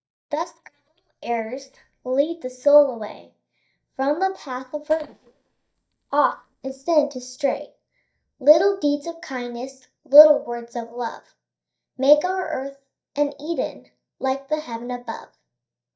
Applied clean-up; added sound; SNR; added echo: neural mask model DeepFilterNet 3.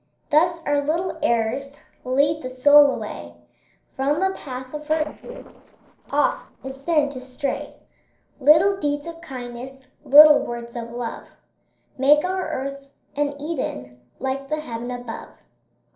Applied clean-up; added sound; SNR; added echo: neural separator model SepFormer DNS4.